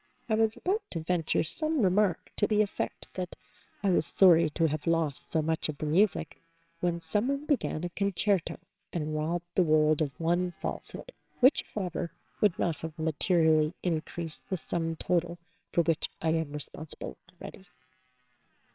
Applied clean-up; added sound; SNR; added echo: neural separator model SepFormer WHAMR!.